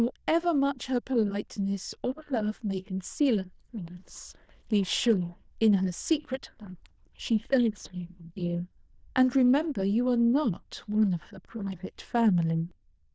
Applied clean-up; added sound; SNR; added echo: neural diffusion model UNIVERSE++.